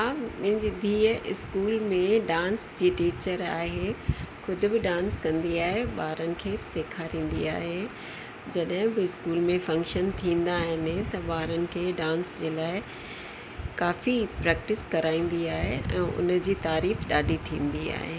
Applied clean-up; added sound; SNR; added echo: none; none; none; none.